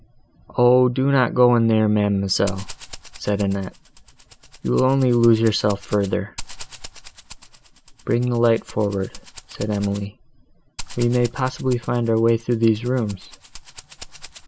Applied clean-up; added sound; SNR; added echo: none; Rattle (instrument); 16 dB; none.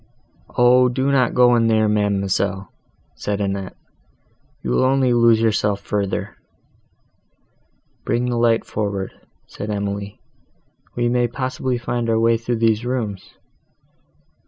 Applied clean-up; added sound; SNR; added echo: none; none; none; none.